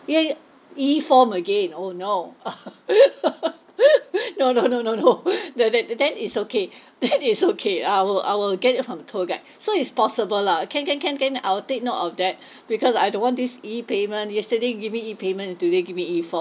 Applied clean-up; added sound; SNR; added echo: none; none; none; none.